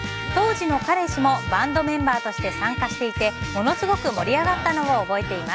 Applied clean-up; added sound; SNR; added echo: none; Trumpet; 11 dB; none.